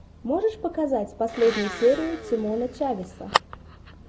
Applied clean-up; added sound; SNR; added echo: none; Domestic sounds, home sounds; 13 dB; none.